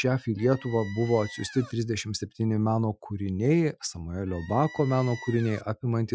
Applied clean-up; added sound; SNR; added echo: classical method Wiener filter.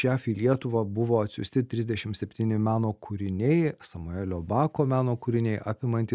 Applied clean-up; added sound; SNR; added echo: none; none; none; none.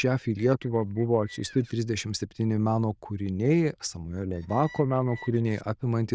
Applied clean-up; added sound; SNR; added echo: neural diffusion model UNIVERSE++.